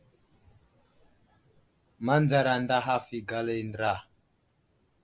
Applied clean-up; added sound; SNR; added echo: none; none; none; none.